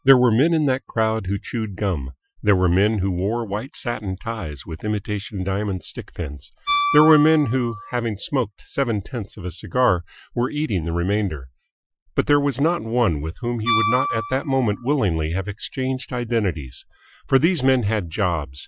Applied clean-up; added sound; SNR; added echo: classical method Wiener filter.